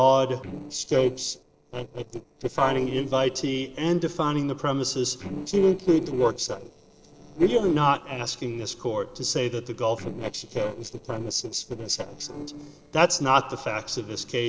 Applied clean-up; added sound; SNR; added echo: neural separator model SepFormer DNS4.